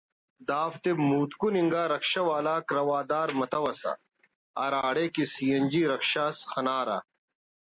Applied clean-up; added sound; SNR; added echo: none; none; none; none.